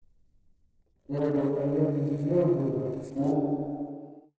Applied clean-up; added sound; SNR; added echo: neural separator model SepFormer DNS4.